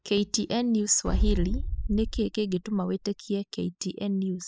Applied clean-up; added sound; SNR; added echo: classical method spectral subtraction.